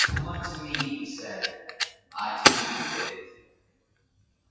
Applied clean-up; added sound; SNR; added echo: classical method WPE with log-MMSE.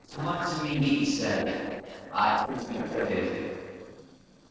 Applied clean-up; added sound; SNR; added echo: neural separator model SepFormer DNS4.